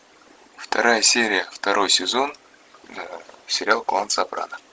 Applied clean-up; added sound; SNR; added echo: none; none; none; none.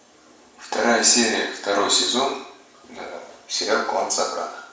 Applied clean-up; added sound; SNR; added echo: none; none; none; reverberation time 0.6 s.